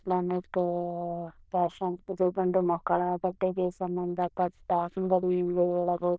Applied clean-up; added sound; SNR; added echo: neural diffusion model UNIVERSE++.